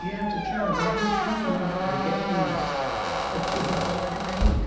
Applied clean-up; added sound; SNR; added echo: none; Squeak; -4 dB; reverberation time 1.1 s.